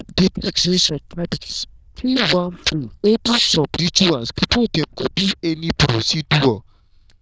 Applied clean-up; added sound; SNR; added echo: neural diffusion model UNIVERSE++.